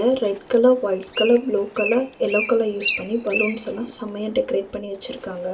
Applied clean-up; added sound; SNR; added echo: none; Bird; 11 dB; reverberation time 0.2 s.